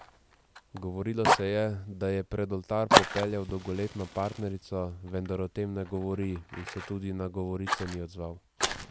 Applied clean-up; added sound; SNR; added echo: none; Fire; 0 dB; none.